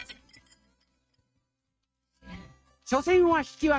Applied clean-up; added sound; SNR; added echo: neural mask model RNNoise.